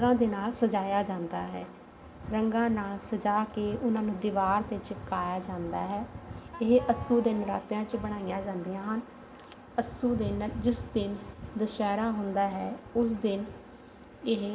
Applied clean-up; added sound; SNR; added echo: none; Wind instrument, woodwind instrument; 17 dB; reverberation time 1.3 s.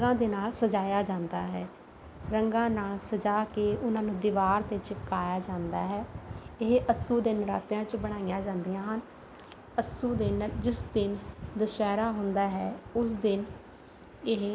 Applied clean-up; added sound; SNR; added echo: none; none; none; none.